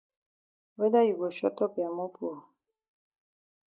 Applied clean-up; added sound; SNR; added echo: neural mask model DeepFilterNet 3.